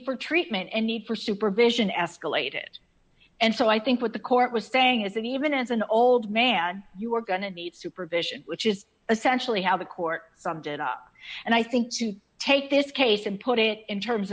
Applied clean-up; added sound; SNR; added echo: none; none; none; none.